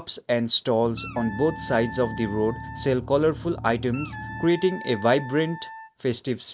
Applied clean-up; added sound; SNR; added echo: none; Wind instrument, woodwind instrument + Engine; 12 dB; none.